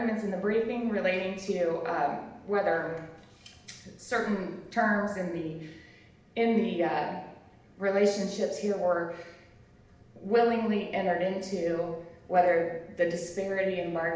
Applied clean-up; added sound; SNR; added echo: none; none; none; reverberation time 0.8 s.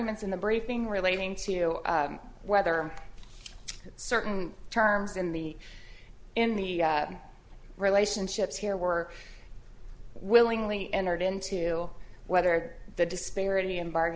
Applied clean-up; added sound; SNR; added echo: none; none; none; none.